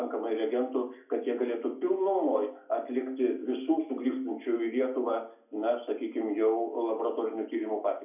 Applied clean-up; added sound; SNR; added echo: none; none; none; reverberation time 0.3 s.